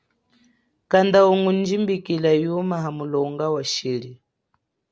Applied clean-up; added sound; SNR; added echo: none; none; none; none.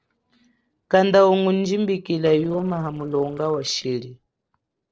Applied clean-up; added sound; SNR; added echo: neural separator model SepFormer DNS4.